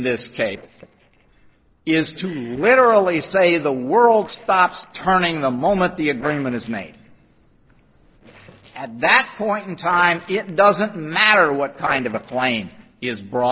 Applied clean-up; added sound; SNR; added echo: neural separator model SepFormer DNS4.